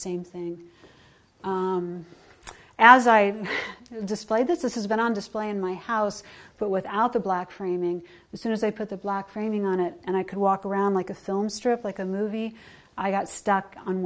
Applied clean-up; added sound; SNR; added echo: none; none; none; none.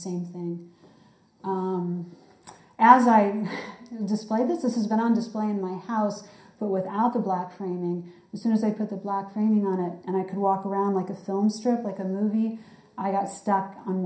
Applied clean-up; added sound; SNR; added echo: none; none; none; reverberation time 0.5 s.